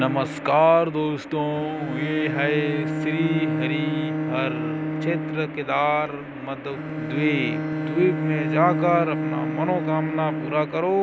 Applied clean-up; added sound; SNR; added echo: none; Bowed string instrument; 4 dB; none.